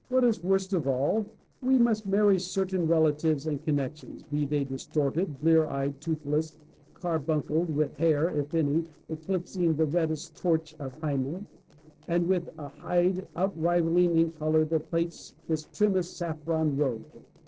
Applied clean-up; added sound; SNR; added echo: neural separator model SepFormer DNS4.